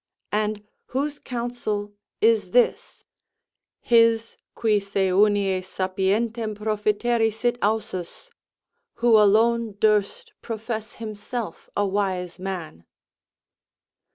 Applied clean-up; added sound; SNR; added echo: none; none; none; none.